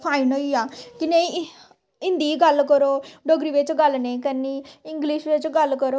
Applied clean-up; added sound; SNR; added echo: none; none; none; none.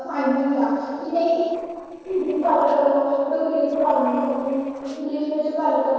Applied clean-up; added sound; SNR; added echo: neural separator model SepFormer DNS4.